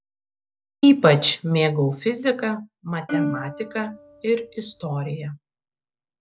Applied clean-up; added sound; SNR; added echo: none; Plucked string instrument; 8 dB; none.